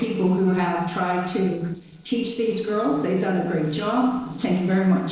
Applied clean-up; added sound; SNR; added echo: neural separator model SepFormer DNS4.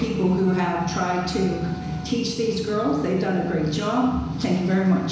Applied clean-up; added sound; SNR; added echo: none; Wind instrument, woodwind instrument; 18 dB; reverberation time 1.0 s.